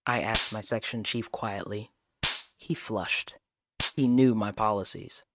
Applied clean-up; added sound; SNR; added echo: neural mask model RNNoise.